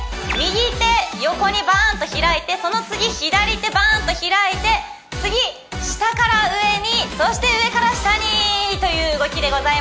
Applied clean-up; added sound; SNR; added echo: none; none; none; none.